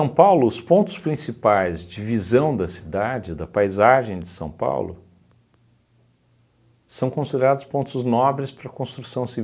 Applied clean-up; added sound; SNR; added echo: none; none; none; none.